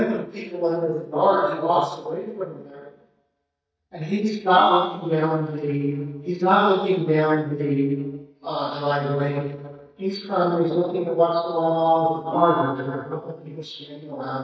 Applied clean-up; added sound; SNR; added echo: neural mask model DeepFilterNet 3.